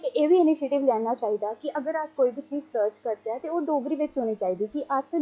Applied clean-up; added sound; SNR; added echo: classical method log-MMSE.